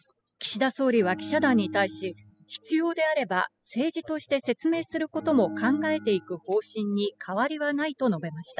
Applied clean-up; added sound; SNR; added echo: classical method spectral subtraction.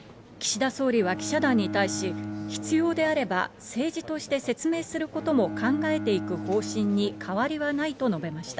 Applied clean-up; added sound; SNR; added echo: none; Bowed string instrument; 10 dB; none.